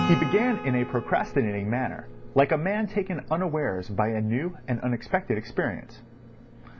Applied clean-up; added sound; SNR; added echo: none; Acoustic guitar / Strum; 11 dB; none.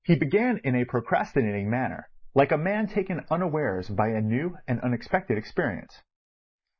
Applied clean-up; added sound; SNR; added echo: neural mask model Resemble Enhance denoiser.